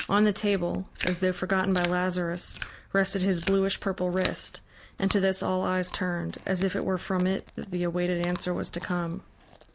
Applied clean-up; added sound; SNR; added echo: none; Chewing, mastication; 15 dB; none.